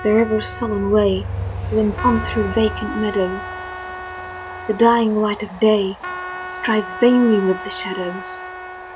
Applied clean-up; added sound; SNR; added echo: none; Train + Trumpet; 9 dB; none.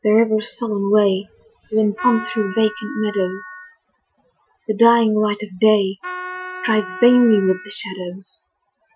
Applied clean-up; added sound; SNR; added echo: classical method Wiener filter.